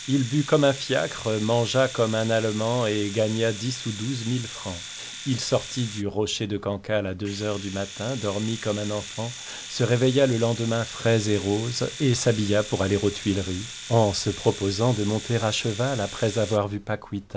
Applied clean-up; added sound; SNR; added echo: none; Domestic sounds, home sounds; 13 dB; none.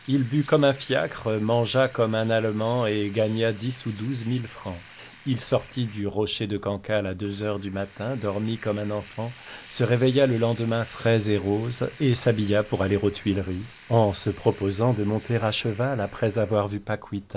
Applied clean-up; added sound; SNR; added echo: neural mask model Resemble Enhance denoiser.